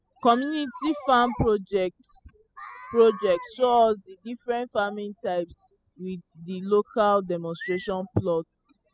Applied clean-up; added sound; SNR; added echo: classical method spectral subtraction.